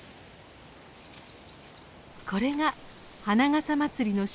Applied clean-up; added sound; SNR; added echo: none; none; none; none.